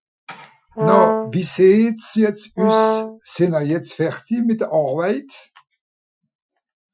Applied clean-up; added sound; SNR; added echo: classical method Wiener filter.